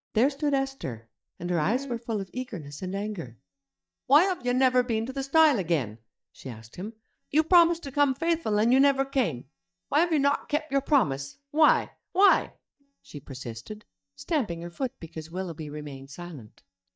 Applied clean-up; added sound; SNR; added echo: neural mask model DeepFilterNet 3.